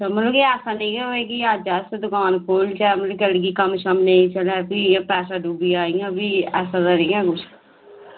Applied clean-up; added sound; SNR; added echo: none; none; none; none.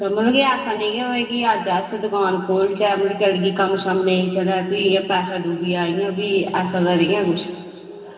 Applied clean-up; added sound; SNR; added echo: none; none; none; reverberation time 2.2 s.